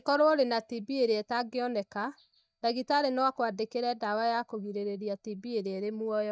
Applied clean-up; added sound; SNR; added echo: neural mask model DeepFilterNet 3.